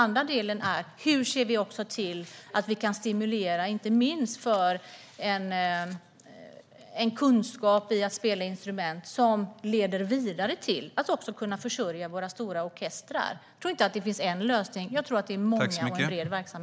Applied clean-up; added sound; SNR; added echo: none; none; none; none.